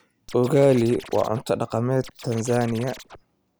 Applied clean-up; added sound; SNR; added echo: none; Scratching (performance technique); 19 dB; none.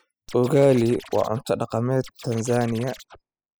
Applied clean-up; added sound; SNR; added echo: classical method spectral subtraction.